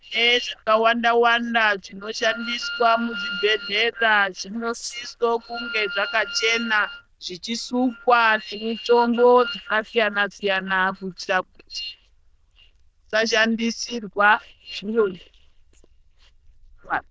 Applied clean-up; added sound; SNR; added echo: neural diffusion model UNIVERSE++.